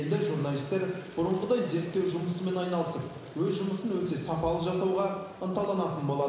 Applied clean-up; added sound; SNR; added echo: none; Toilet flush; 18 dB; reverberation time 1.0 s.